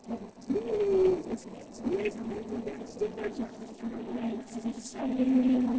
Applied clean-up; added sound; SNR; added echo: neural separator model SepFormer DNS4.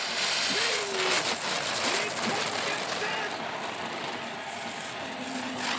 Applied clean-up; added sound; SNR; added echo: none; Fire; -4 dB; reverberation time 0.2 s.